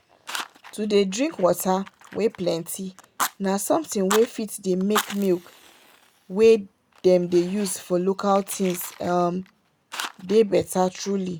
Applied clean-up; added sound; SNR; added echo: none; Fire; 13 dB; none.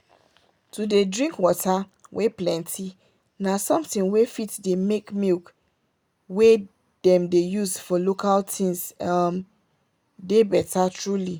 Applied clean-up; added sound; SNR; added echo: none; none; none; none.